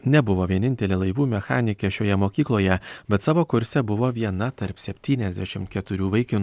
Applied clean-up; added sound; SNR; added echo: none; none; none; none.